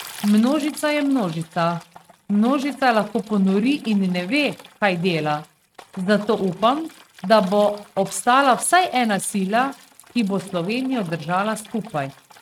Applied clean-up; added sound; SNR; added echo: neural mask model RNNoise.